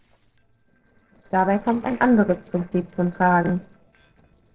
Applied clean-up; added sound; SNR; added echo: neural separator model SepFormer DNS4.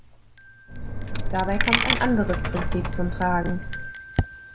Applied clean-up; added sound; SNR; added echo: none; Coin (dropping) + Bell; -3 dB; none.